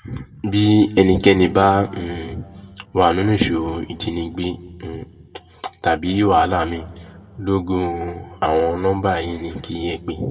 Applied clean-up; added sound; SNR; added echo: none; none; none; reverberation time 1.5 s.